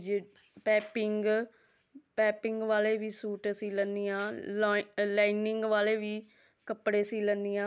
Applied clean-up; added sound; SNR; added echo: none; none; none; none.